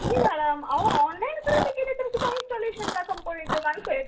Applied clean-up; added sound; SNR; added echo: none; Chewing, mastication; 5 dB; reverberation time 0.2 s.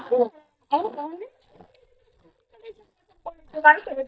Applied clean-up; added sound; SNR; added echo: neural mask model DeepFilterNet 3.